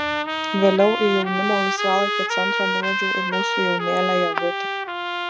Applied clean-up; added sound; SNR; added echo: none; Trumpet; 0 dB; none.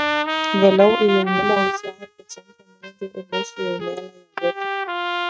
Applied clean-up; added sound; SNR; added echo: neural mask model RNNoise.